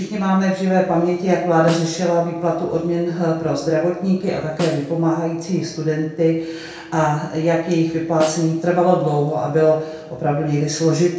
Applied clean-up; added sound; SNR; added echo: none; Snare drum; 18 dB; reverberation time 0.5 s.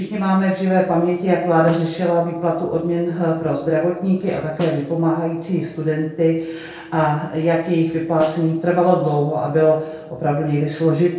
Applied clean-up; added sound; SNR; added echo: neural separator model SepFormer DNS4.